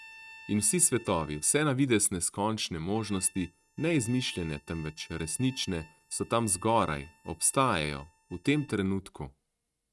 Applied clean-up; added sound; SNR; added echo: neural mask model RNNoise.